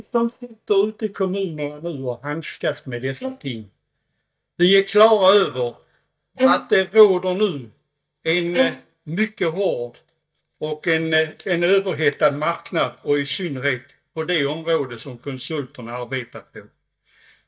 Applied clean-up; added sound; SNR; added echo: neural mask model DeepFilterNet 3.